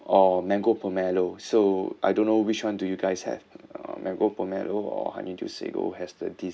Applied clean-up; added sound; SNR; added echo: none; none; none; none.